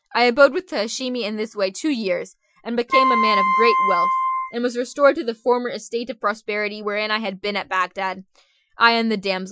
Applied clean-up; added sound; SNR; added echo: classical method Wiener filter.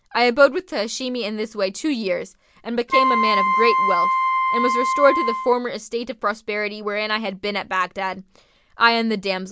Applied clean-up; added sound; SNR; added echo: none; Wind instrument, woodwind instrument; -2 dB; none.